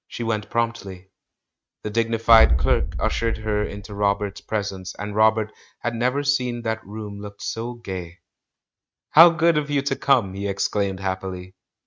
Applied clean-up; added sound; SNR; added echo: neural mask model RNNoise.